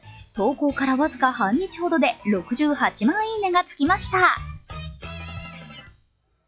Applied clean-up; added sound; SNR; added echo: classical method log-MMSE.